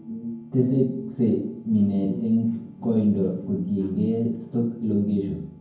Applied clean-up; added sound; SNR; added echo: none; none; none; reverberation time 0.9 s.